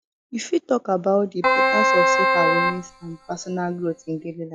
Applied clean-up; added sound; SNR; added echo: classical method log-MMSE.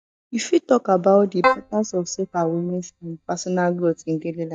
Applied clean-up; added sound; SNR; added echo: neural mask model DeepFilterNet 3.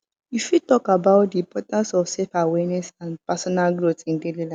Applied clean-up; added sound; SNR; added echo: none; none; none; none.